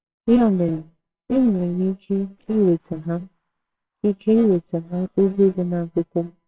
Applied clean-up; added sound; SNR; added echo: neural separator model SepFormer WHAMR!.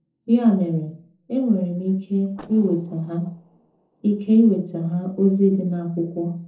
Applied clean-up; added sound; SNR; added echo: neural separator model SepFormer DNS4.